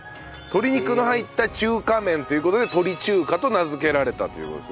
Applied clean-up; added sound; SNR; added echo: none; none; none; none.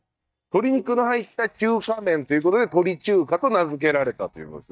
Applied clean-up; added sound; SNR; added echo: neural mask model DeepFilterNet 3.